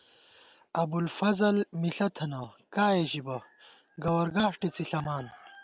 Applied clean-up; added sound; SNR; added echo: none; none; none; none.